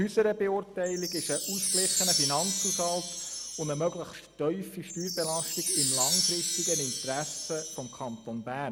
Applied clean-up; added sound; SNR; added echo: none; Wind chime; 0 dB; none.